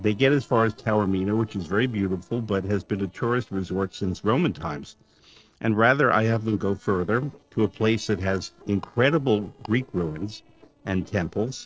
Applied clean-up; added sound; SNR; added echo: neural separator model SepFormer DNS4.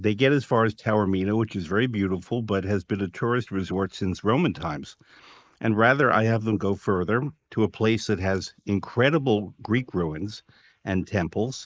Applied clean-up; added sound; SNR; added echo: neural mask model Resemble Enhance denoiser.